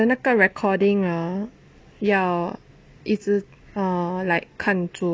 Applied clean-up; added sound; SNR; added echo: none; none; none; none.